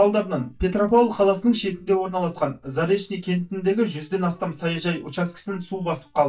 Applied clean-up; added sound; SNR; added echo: neural mask model DeepFilterNet 3.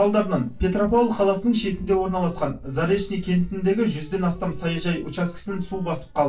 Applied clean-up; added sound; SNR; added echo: neural separator model SepFormer DNS4.